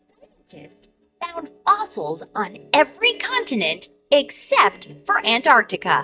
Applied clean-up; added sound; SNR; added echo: neural mask model DeepFilterNet 3.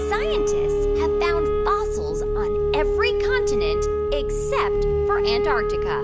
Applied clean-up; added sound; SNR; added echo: none; Wind instrument, woodwind instrument; -4 dB; none.